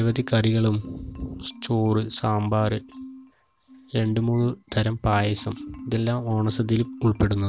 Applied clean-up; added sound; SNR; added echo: none; Marimba, xylophone; 18 dB; none.